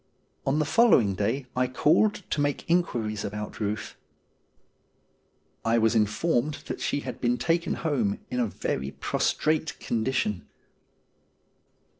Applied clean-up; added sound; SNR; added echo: none; none; none; none.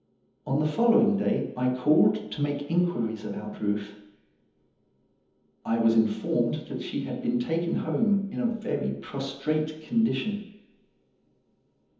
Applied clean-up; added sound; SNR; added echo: none; none; none; reverberation time 1.3 s.